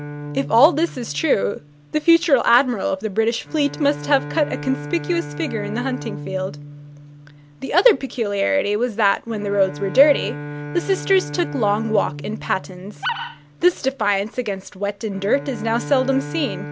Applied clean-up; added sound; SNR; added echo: none; Bowed string instrument + Animal; 12 dB; none.